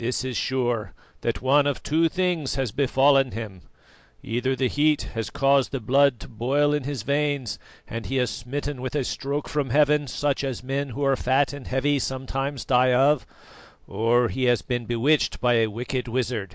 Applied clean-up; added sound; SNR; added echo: none; none; none; none.